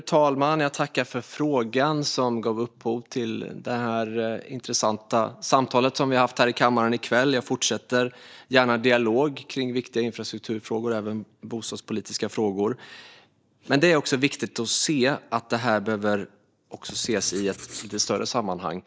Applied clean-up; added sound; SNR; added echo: neural mask model DeepFilterNet 3.